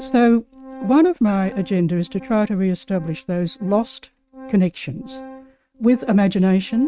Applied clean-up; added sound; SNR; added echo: neural mask model RNNoise.